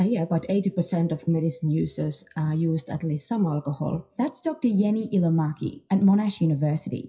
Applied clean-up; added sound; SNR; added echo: classical method WPE with log-MMSE.